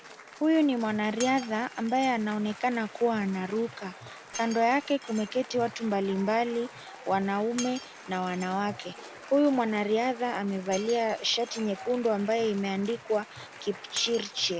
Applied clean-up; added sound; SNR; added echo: none; Shatter + Applause / Cheering; 16 dB; none.